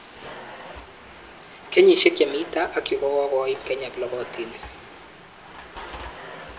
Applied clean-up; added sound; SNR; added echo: none; Domestic sounds, home sounds; 16 dB; none.